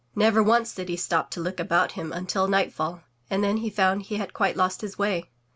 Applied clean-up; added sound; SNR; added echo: none; none; none; none.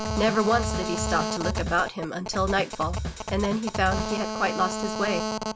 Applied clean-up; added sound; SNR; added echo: none; Drum kit + Telephone; 3 dB; none.